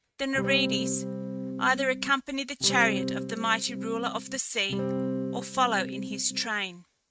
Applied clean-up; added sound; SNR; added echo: neural mask model RNNoise.